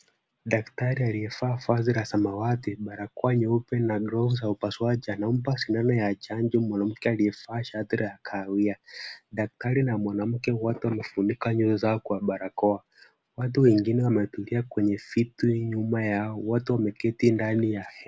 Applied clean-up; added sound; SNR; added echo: none; none; none; none.